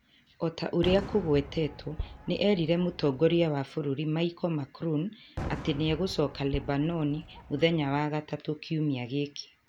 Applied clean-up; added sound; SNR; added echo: none; Fireworks; 14 dB; none.